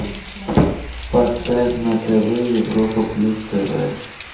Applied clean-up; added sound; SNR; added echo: none; Rain; 16 dB; reverberation time 0.7 s.